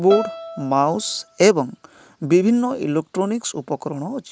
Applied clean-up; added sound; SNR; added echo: none; Bowed string instrument; 13 dB; none.